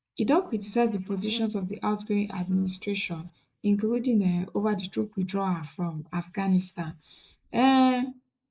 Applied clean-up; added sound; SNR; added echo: neural mask model Resemble Enhance denoiser.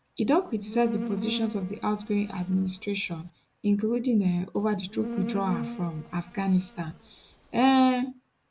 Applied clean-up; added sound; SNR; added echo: none; Insect; 11 dB; none.